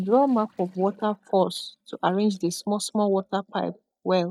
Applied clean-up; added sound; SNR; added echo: neural mask model DeepFilterNet 3.